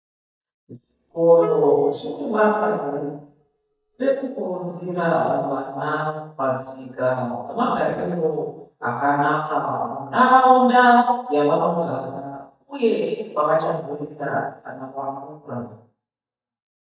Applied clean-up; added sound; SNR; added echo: neural mask model DeepFilterNet 3.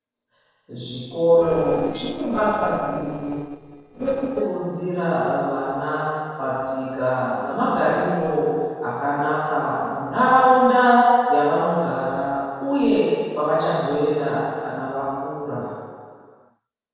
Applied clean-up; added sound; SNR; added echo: neural separator model SepFormer DNS4.